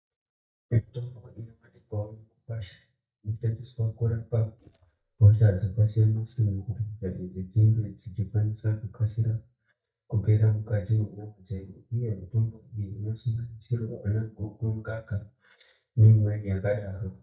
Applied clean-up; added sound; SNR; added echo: neural mask model DeepFilterNet 3.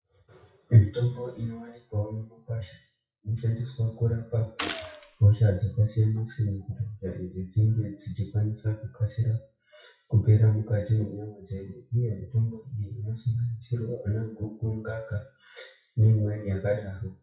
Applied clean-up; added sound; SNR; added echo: classical method WPE with log-MMSE.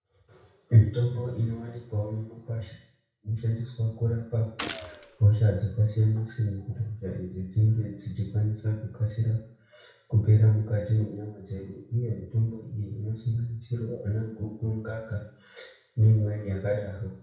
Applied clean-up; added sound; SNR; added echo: none; Gunshot, gunfire; 14 dB; reverberation time 0.6 s.